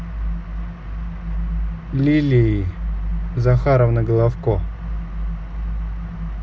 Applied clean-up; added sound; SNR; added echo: none; none; none; none.